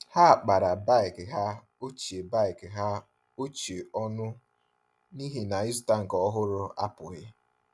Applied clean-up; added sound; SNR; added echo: none; none; none; none.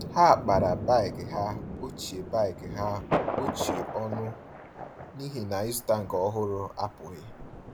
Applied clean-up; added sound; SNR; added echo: none; Thunder; 7 dB; none.